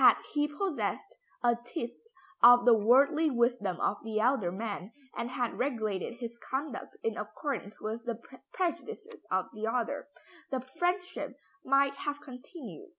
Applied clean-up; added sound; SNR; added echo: none; none; none; none.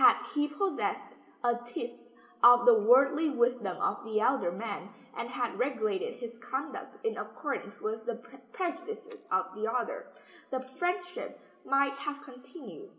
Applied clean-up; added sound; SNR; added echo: none; none; none; reverberation time 2.6 s.